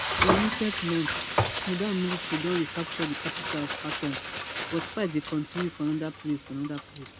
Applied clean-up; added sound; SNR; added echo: none; Frying (food); 1 dB; none.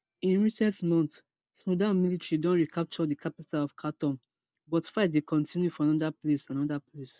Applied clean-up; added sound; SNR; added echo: none; none; none; none.